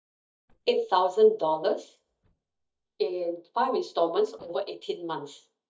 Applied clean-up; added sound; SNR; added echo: neural mask model DeepFilterNet 3.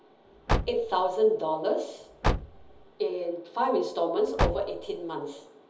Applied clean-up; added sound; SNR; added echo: none; Car; 3 dB; reverberation time 1.2 s.